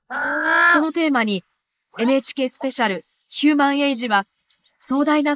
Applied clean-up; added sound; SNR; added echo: neural mask model Resemble Enhance denoiser.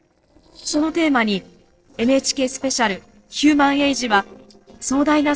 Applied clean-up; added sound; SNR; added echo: neural separator model SepFormer DNS4.